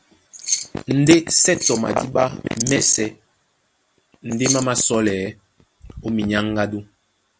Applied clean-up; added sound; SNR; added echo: none; Keys jangling; 4 dB; none.